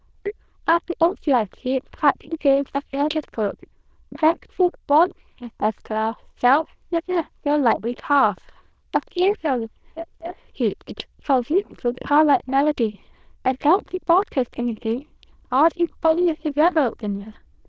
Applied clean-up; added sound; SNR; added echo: neural diffusion model UNIVERSE++.